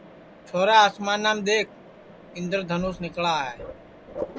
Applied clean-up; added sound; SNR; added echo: none; Mechanisms; 16 dB; none.